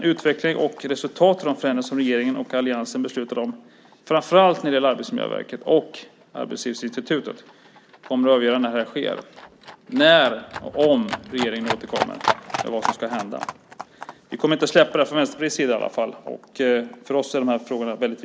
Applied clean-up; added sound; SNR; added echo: none; Livestock, farm animals, working animals; 13 dB; none.